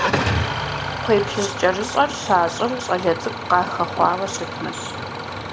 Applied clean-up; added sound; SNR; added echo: none; Idling / Engine starting; 4 dB; none.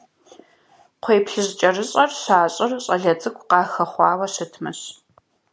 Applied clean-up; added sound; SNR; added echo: none; none; none; none.